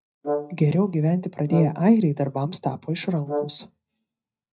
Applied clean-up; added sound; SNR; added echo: neural mask model DeepFilterNet 3.